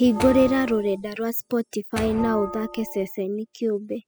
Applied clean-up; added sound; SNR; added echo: classical method spectral subtraction.